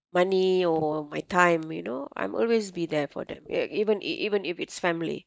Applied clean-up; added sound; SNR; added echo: neural mask model DeepFilterNet 3.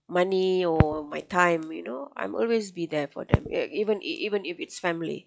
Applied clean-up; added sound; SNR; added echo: classical method log-MMSE.